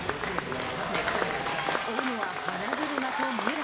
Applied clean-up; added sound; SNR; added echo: none; Applause / Crowd / Cheering; -4 dB; reverberation time 0.3 s.